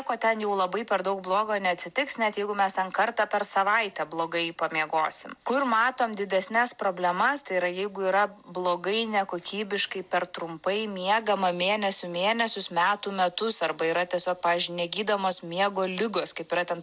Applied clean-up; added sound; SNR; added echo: none; none; none; none.